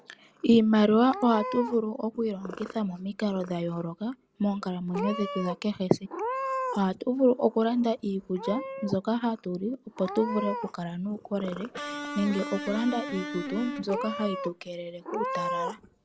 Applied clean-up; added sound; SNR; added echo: none; Meow / Purr + Electric guitar; 9 dB; none.